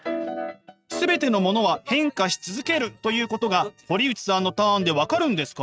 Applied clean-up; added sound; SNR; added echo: neural mask model RNNoise.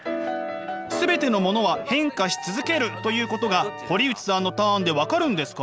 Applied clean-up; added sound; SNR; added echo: none; Trumpet; 18 dB; none.